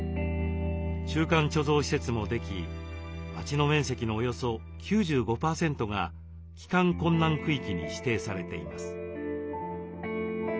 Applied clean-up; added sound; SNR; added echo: none; none; none; none.